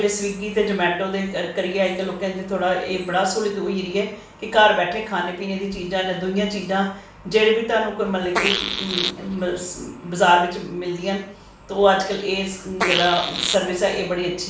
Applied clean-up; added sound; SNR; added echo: none; Fart; 4 dB; reverberation time 0.5 s.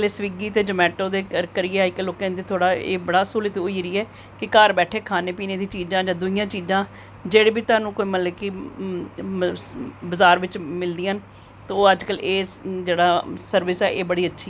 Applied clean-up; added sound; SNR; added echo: none; none; none; none.